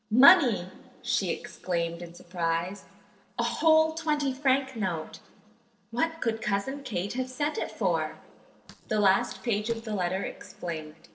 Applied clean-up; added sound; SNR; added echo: neural separator model SepFormer DNS4.